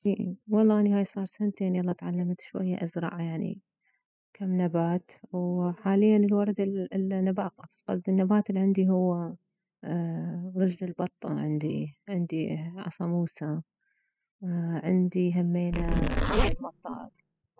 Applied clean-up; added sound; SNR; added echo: classical method spectral subtraction.